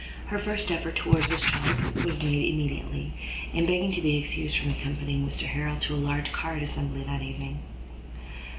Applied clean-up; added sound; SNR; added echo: none; Writing; -2 dB; none.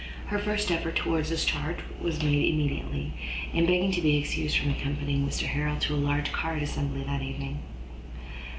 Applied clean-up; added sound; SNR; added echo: none; none; none; none.